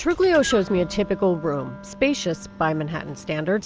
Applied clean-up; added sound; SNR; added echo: none; Wind instrument, woodwind instrument; 16 dB; none.